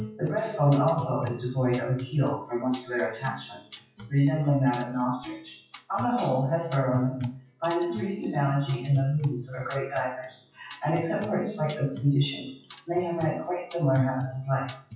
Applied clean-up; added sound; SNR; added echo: classical method WPE with log-MMSE.